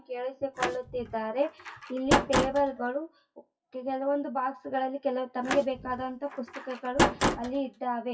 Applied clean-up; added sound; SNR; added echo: classical method WPE with log-MMSE.